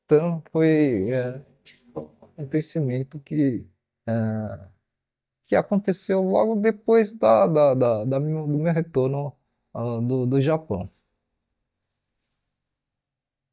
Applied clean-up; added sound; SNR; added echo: neural mask model DeepFilterNet 3.